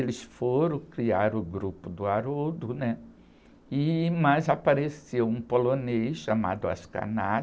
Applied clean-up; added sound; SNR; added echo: none; none; none; none.